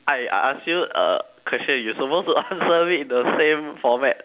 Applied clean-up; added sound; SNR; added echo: none; none; none; none.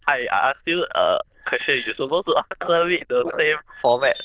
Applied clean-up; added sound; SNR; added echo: neural diffusion model UNIVERSE++.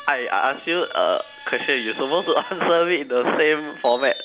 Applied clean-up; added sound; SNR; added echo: none; Screech; 17 dB; none.